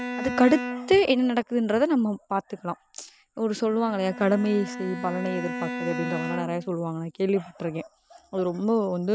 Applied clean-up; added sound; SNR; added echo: none; Bowed string instrument; 11 dB; none.